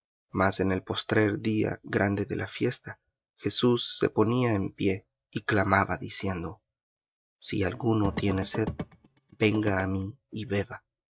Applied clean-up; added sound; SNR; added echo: neural mask model RNNoise.